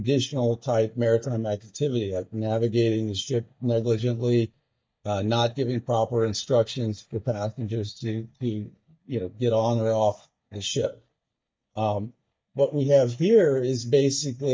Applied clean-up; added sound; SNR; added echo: neural mask model DeepFilterNet 3.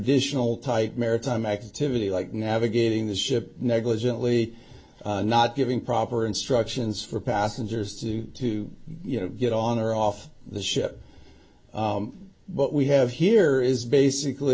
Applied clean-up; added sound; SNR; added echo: none; none; none; none.